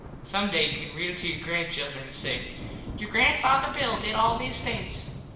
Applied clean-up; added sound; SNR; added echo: none; Thunder / Rain; 12 dB; reverberation time 1.0 s.